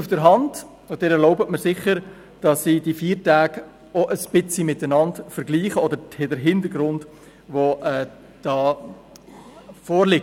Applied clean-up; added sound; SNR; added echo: none; none; none; none.